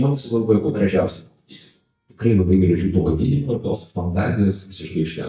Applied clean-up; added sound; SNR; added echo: neural mask model DeepFilterNet 3.